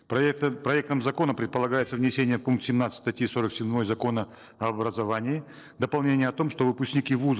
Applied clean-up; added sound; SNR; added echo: neural separator model SepFormer DNS4.